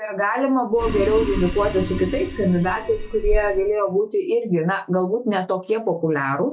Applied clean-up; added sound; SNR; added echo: classical method log-MMSE.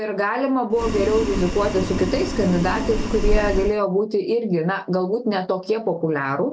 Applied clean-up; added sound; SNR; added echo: none; Boiling; 2 dB; none.